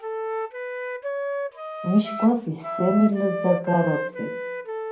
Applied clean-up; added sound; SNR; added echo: none; Wind instrument, woodwind instrument; 5 dB; reverberation time 0.5 s.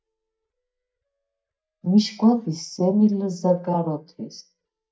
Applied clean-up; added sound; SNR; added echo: neural mask model DeepFilterNet 3.